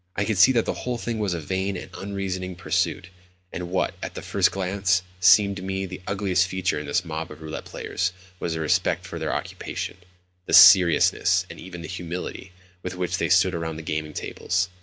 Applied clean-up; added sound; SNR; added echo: none; none; none; none.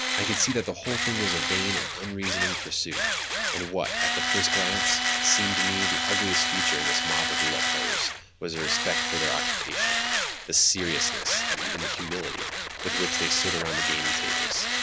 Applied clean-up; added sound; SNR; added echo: none; Tools; -3 dB; none.